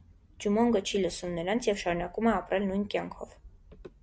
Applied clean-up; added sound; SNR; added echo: none; none; none; none.